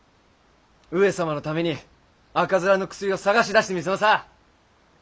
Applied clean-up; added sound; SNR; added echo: none; none; none; none.